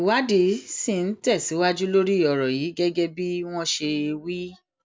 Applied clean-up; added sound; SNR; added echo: none; none; none; none.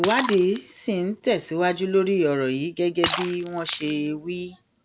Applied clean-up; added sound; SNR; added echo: none; Shatter; 9 dB; none.